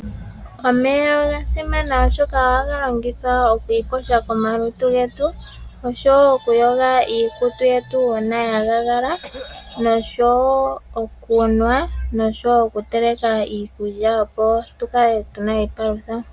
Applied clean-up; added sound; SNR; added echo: none; Cough; 19 dB; none.